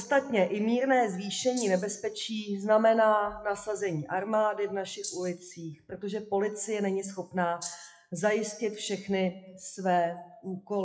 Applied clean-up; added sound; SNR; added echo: classical method WPE with log-MMSE.